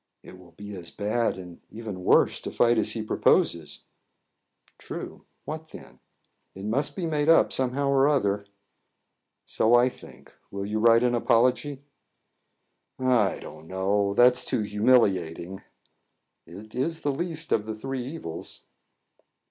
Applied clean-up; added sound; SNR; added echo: none; none; none; none.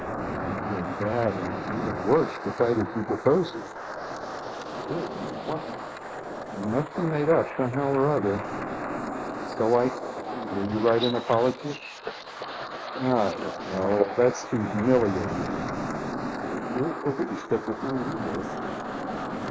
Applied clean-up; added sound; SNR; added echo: neural mask model Resemble Enhance denoiser.